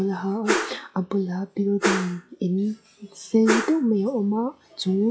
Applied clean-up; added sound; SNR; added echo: classical method log-MMSE.